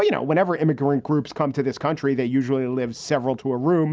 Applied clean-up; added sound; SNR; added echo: none; none; none; none.